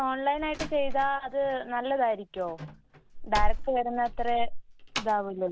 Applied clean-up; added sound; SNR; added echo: none; Slam; 2 dB; none.